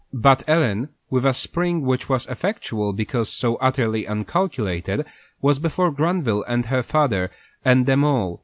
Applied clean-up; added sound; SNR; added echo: none; none; none; none.